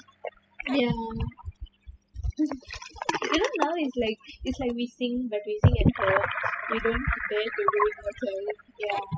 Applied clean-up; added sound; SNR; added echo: classical method spectral subtraction.